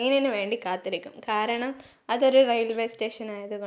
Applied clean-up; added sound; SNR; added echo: none; Tambourine; 18 dB; none.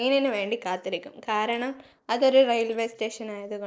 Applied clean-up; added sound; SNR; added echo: neural separator model SepFormer DNS4.